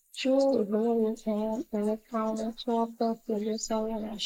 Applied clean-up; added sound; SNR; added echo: neural mask model Resemble Enhance denoiser.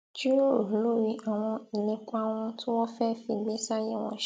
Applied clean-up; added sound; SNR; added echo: none; none; none; none.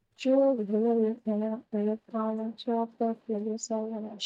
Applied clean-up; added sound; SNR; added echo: neural mask model DeepFilterNet 3.